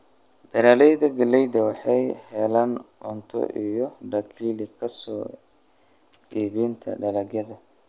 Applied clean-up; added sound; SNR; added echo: none; Coin (dropping); 20 dB; none.